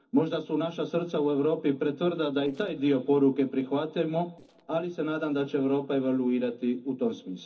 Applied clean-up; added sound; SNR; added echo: neural separator model SepFormer DNS4.